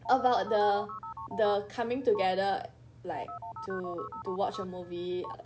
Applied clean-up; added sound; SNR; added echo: none; Telephone; 11 dB; none.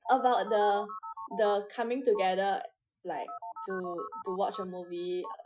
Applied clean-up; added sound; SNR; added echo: classical method Wiener filter.